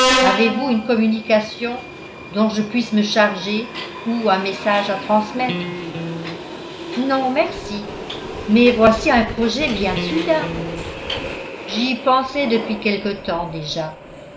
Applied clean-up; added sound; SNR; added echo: none; Electric guitar + Subway, metro, underground; 7 dB; none.